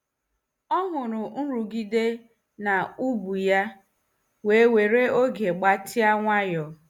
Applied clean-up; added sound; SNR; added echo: none; none; none; none.